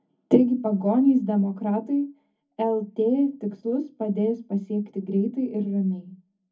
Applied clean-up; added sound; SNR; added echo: none; none; none; reverberation time 0.3 s.